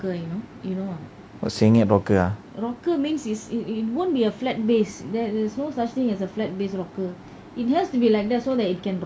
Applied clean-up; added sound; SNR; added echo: none; none; none; none.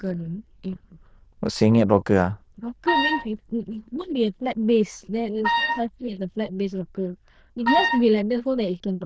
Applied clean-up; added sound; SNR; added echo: neural diffusion model UNIVERSE++.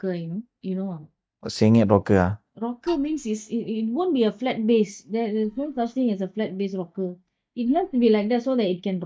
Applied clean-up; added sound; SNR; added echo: neural mask model DeepFilterNet 3.